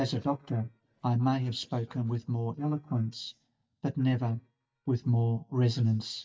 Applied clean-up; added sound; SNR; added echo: neural mask model DeepFilterNet 3.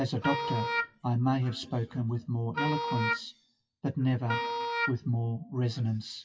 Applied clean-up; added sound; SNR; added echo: classical method WPE with log-MMSE.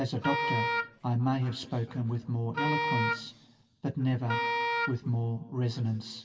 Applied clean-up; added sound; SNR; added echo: none; Wind instrument, woodwind instrument; 1 dB; reverberation time 1.4 s.